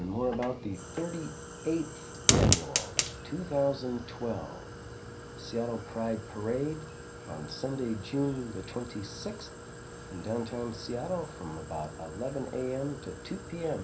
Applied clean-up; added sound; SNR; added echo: none; Fire; 2 dB; reverberation time 0.4 s.